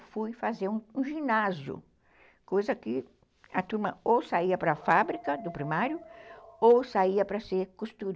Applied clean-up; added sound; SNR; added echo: none; Dog; 17 dB; none.